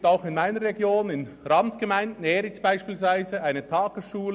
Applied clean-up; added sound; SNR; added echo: none; none; none; none.